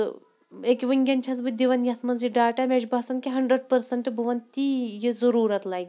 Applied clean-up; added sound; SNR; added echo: none; none; none; none.